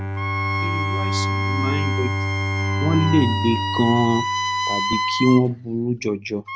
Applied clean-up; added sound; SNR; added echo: none; Bowed string instrument + Wind instrument, woodwind instrument; 0 dB; none.